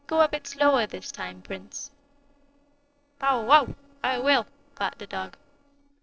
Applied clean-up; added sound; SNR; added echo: neural separator model SepFormer DNS4.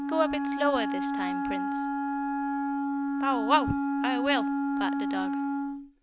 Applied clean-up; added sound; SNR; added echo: none; Wind instrument, woodwind instrument; -3 dB; none.